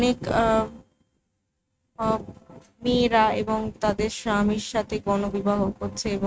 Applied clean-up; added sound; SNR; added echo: neural mask model RNNoise.